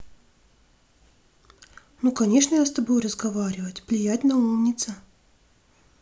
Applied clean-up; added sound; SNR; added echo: none; none; none; none.